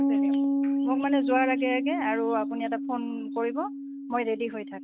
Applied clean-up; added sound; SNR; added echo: neural mask model RNNoise.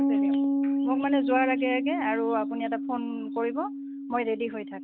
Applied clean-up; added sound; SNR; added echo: none; Piano; -2 dB; none.